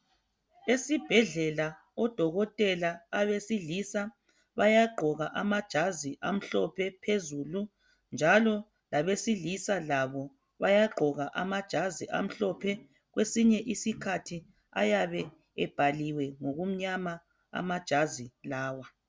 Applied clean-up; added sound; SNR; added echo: none; none; none; none.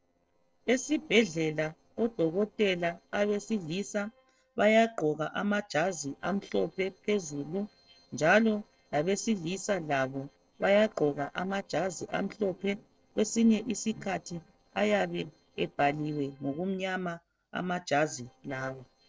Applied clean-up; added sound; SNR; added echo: neural separator model SepFormer DNS4.